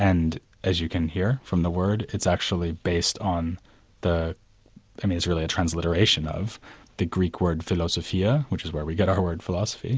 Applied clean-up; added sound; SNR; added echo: none; none; none; none.